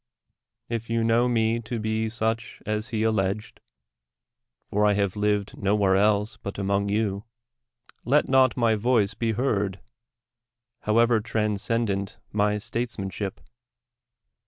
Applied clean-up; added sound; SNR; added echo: none; none; none; none.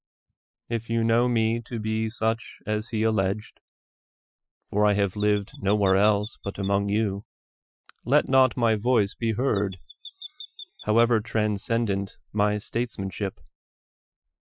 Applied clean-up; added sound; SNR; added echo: classical method Wiener filter.